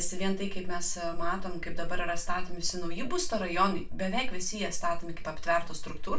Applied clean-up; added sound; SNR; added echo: none; none; none; reverberation time 0.2 s.